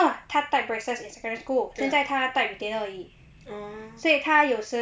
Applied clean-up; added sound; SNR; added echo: none; none; none; none.